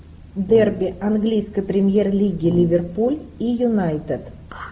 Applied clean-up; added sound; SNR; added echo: none; Brass instrument; 14 dB; none.